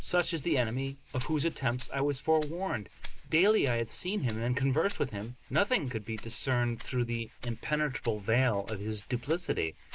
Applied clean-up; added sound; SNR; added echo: none; Rattle (instrument); 10 dB; none.